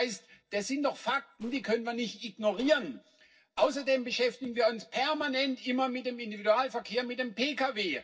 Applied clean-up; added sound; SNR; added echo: neural separator model SepFormer DNS4.